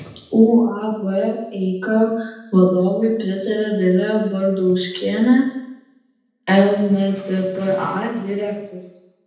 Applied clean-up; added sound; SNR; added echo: none; none; none; reverberation time 0.9 s.